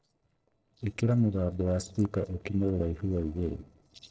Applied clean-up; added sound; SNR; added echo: neural separator model SepFormer DNS4.